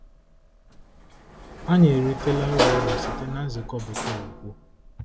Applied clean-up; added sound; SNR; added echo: none; Sliding door / Slam; 3 dB; none.